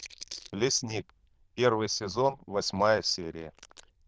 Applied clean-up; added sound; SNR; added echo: neural diffusion model UNIVERSE++.